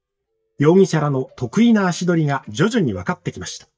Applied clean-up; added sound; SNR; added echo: neural mask model DeepFilterNet 3.